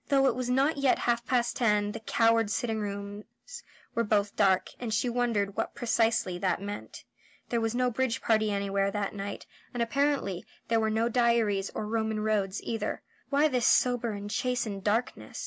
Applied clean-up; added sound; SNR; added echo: none; none; none; none.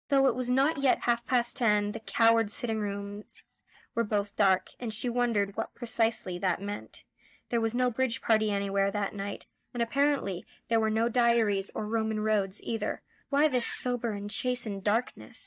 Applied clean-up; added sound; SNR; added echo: neural mask model DeepFilterNet 3.